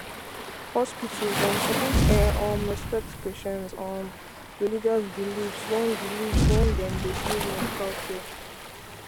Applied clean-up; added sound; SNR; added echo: none; Boom + Waves, surf; -2 dB; none.